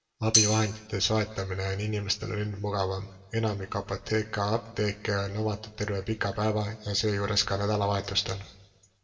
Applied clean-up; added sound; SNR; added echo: none; Tambourine; -3 dB; reverberation time 0.8 s.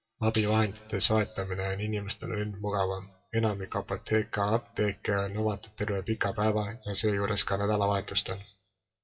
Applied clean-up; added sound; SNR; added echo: classical method WPE with log-MMSE.